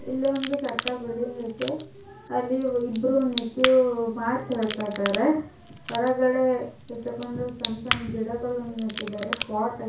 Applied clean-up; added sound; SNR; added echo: none; Crack / Crackle; 7 dB; reverberation time 0.2 s.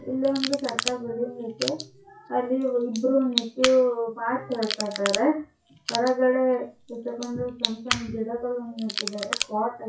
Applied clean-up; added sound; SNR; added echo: classical method WPE with log-MMSE.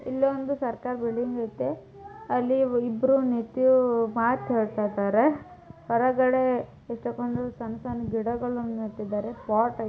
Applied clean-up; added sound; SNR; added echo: none; none; none; none.